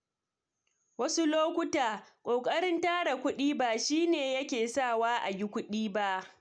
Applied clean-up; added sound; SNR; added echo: none; none; none; none.